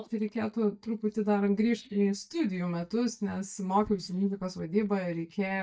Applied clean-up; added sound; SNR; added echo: neural mask model DeepFilterNet 3.